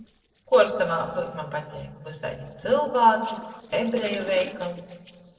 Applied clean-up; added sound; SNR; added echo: neural separator model SepFormer DNS4.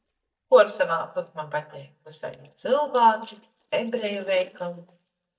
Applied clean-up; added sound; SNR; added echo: neural mask model DeepFilterNet 3.